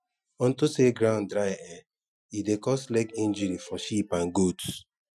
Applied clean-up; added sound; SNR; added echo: classical method Wiener filter.